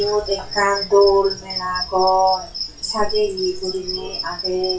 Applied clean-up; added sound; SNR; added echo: classical method WPE with log-MMSE.